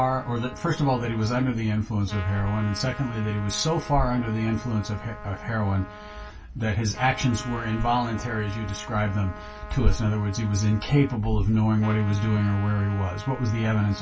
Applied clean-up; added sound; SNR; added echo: none; Trumpet; 16 dB; reverberation time 0.2 s.